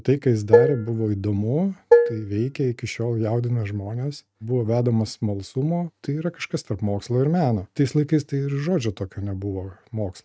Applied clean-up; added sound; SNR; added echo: neural mask model RNNoise.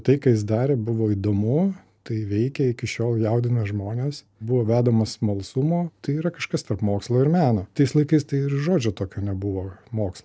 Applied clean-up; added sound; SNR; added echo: none; none; none; none.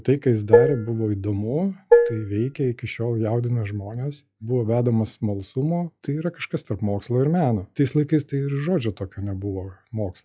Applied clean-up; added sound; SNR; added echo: classical method log-MMSE.